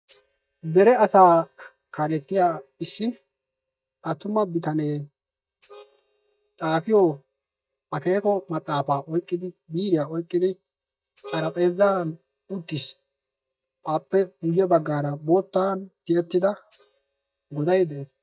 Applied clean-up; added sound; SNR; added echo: neural mask model DeepFilterNet 3.